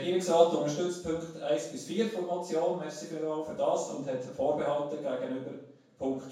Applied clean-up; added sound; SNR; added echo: none; none; none; reverberation time 0.6 s.